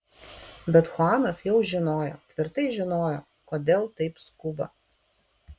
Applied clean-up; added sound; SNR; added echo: none; none; none; none.